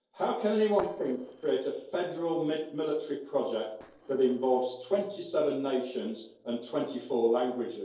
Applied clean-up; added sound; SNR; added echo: neural separator model SepFormer DNS4.